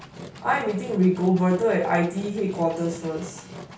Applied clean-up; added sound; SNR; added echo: none; Engine; 17 dB; reverberation time 0.3 s.